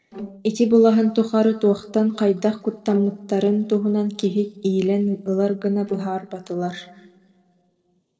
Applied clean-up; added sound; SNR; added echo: neural separator model SepFormer DNS4.